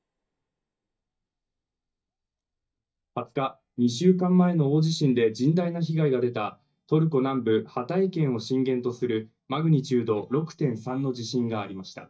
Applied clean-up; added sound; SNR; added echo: neural mask model DeepFilterNet 3.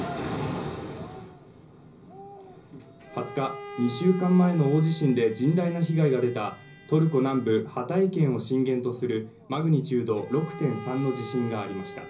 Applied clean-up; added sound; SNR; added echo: none; Bowed string instrument; 18 dB; reverberation time 0.5 s.